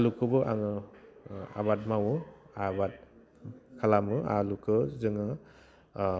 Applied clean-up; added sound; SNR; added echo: none; none; none; none.